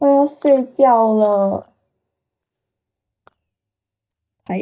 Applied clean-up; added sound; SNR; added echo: neural mask model DeepFilterNet 3.